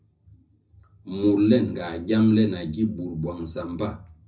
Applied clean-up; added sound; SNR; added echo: none; none; none; reverberation time 0.4 s.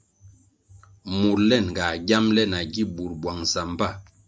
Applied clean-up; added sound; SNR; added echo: none; none; none; none.